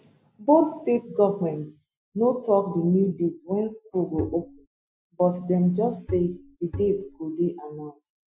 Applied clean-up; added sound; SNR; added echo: classical method Wiener filter.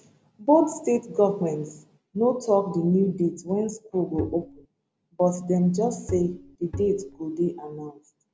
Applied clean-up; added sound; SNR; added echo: none; Bowed string instrument; 11 dB; none.